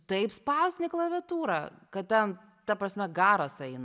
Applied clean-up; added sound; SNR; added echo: none; none; none; none.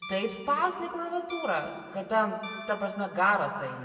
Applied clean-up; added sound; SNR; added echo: none; Guitar; 13 dB; reverberation time 2.2 s.